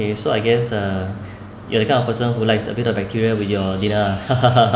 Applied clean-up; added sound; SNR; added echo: none; none; none; none.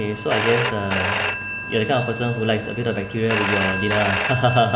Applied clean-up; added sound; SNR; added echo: none; Telephone; -1 dB; none.